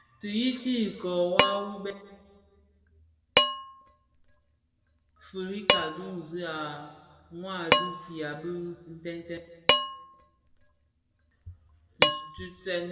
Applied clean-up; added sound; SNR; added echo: none; Dishes, pots, and pans; -3 dB; reverberation time 1.5 s.